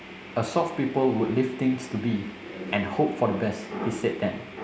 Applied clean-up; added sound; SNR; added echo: none; none; none; none.